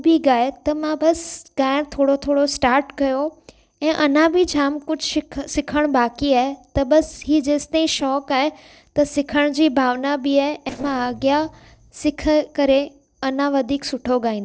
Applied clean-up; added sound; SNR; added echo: neural separator model SepFormer DNS4.